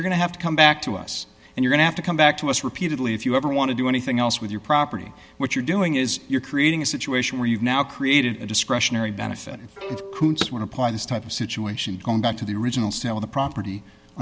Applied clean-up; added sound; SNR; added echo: none; Bowed string instrument + Car; 14 dB; none.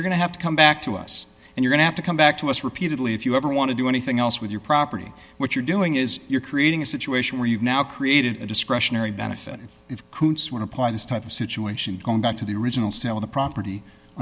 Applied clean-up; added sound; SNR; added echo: none; none; none; none.